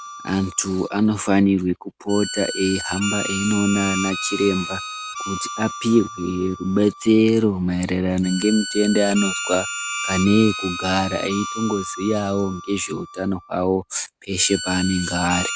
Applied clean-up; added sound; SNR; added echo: none; Harmonica; 9 dB; none.